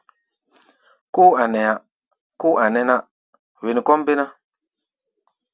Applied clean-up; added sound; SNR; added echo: none; none; none; none.